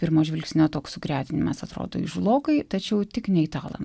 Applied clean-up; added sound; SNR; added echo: none; none; none; none.